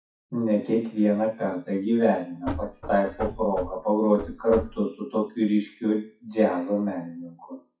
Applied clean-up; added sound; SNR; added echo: classical method WPE with log-MMSE.